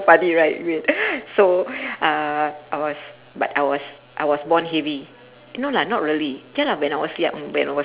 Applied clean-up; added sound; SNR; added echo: none; none; none; none.